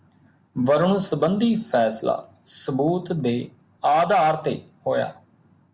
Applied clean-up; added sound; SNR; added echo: none; none; none; none.